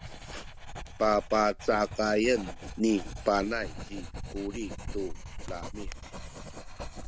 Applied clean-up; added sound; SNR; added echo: none; Writing; 9 dB; none.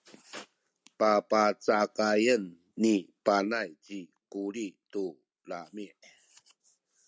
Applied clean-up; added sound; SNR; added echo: none; none; none; none.